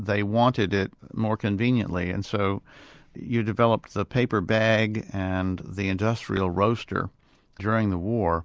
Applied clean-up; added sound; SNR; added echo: none; none; none; none.